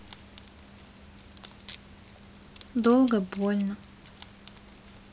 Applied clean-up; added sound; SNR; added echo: none; Wood + Camera; 17 dB; none.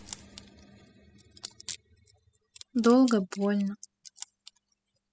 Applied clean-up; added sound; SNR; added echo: classical method spectral subtraction.